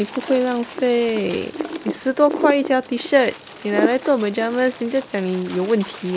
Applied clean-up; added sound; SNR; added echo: none; Wind; 9 dB; none.